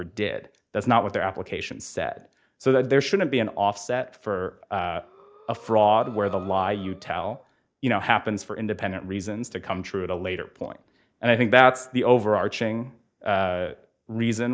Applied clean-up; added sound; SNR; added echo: neural mask model DeepFilterNet 3.